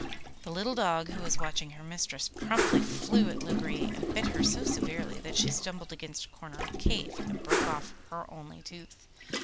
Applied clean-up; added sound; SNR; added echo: none; Whoosh, swoosh, swish + Gurgling; -3 dB; none.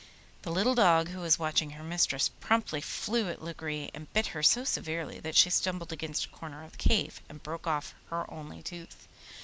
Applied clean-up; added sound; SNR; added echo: none; none; none; none.